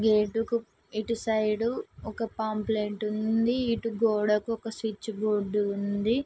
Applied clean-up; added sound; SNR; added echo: none; none; none; none.